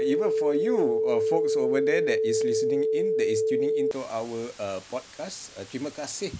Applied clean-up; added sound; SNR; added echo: none; Telephone; -5 dB; none.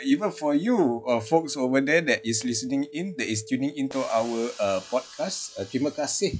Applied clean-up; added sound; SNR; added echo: classical method log-MMSE.